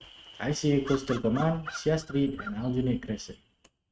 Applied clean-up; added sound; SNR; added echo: neural mask model RNNoise.